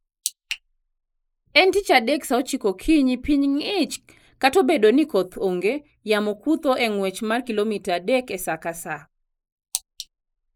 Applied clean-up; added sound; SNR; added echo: neural mask model Resemble Enhance denoiser.